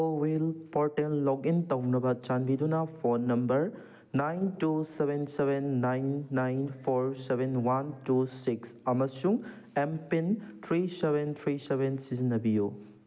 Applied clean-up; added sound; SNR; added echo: none; none; none; none.